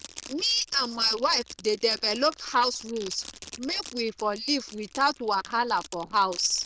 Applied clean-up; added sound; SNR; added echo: neural diffusion model UNIVERSE++.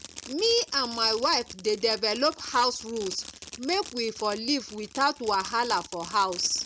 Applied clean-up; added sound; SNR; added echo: none; Fireworks; 16 dB; none.